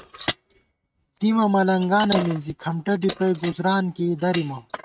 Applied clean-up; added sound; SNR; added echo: neural mask model RNNoise.